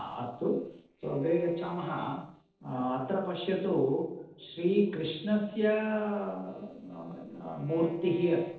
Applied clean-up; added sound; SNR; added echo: neural separator model SepFormer DNS4.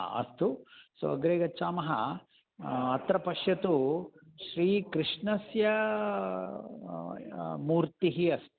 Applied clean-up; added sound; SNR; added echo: none; none; none; none.